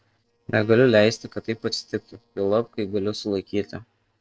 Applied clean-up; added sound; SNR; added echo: neural separator model SepFormer DNS4.